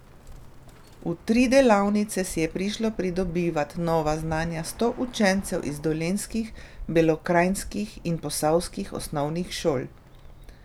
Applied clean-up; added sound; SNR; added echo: none; Bird; 16 dB; none.